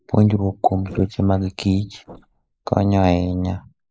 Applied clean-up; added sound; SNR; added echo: neural mask model Resemble Enhance denoiser.